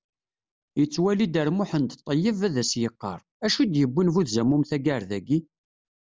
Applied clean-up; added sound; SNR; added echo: none; none; none; none.